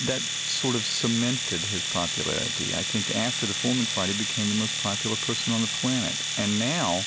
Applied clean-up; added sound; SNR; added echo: none; Domestic sounds, home sounds; 0 dB; none.